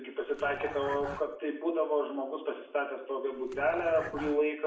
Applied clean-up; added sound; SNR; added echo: none; Dog; 11 dB; reverberation time 0.6 s.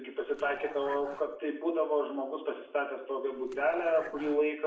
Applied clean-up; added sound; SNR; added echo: neural separator model SepFormer DNS4.